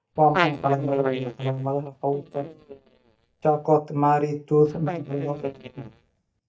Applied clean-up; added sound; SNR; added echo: neural mask model DeepFilterNet 3.